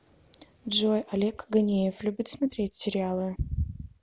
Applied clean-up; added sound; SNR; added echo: none; none; none; none.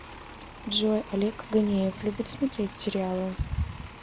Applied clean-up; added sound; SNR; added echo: none; Bus; 15 dB; none.